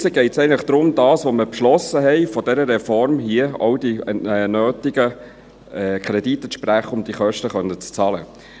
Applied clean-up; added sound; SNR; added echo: none; none; none; none.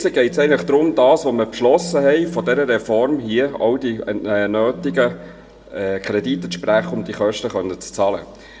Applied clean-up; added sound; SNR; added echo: none; Telephone; 15 dB; reverberation time 1.1 s.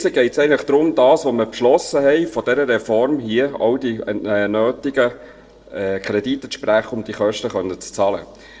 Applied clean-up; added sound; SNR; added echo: neural separator model SepFormer DNS4.